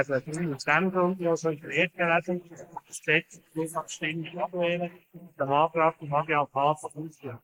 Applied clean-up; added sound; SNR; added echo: neural mask model Resemble Enhance denoiser.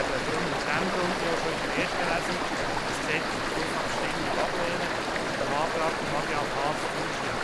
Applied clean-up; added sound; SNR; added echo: none; Stream; -4 dB; none.